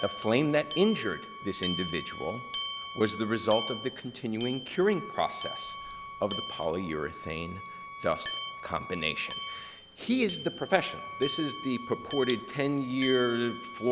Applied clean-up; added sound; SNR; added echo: none; Bicycle bell + Wind instrument, woodwind instrument; 9 dB; none.